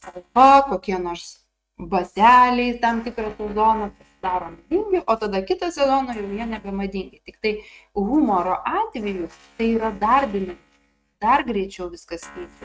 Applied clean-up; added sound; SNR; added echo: neural mask model RNNoise.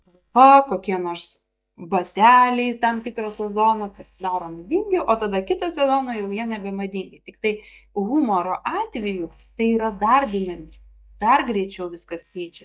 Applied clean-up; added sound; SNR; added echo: neural mask model DeepFilterNet 3.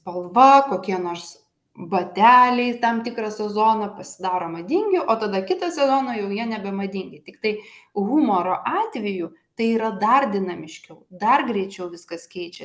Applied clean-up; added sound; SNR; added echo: none; none; none; none.